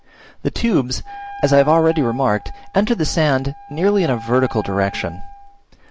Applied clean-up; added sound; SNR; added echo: none; Wind instrument, woodwind instrument; 17 dB; none.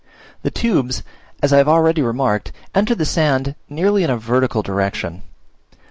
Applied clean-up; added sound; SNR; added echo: none; none; none; none.